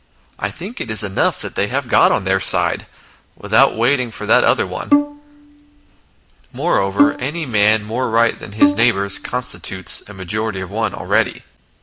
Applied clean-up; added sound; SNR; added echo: none; Bowed string instrument; 1 dB; none.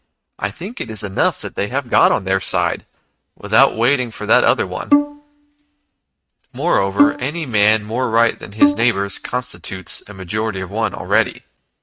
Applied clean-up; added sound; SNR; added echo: neural mask model RNNoise.